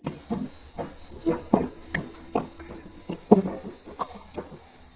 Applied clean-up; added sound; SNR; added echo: neural mask model DeepFilterNet 3.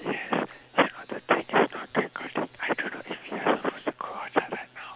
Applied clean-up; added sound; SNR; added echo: none; none; none; none.